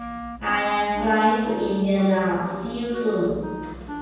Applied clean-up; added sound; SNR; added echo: none; Wind instrument, woodwind instrument; 13 dB; reverberation time 1.2 s.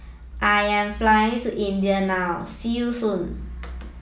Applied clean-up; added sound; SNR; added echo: none; none; none; none.